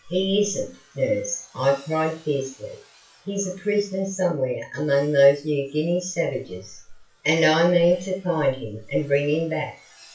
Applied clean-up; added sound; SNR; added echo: classical method WPE with log-MMSE.